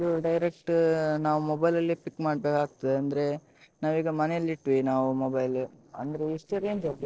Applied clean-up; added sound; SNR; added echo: neural separator model SepFormer DNS4.